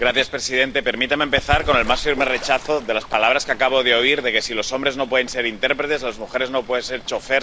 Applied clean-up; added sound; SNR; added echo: none; Bird / Fowl; 13 dB; none.